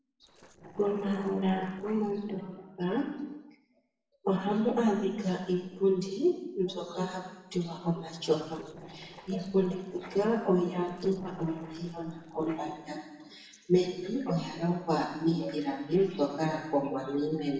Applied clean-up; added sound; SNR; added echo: neural separator model SepFormer DNS4.